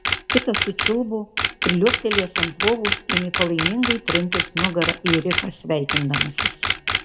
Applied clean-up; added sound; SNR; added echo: none; Camera; 0 dB; reverberation time 0.7 s.